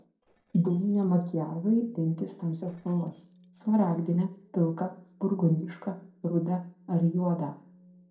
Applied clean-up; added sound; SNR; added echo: neural separator model SepFormer DNS4.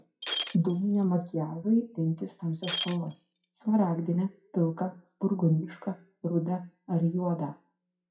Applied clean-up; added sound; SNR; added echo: classical method WPE with log-MMSE.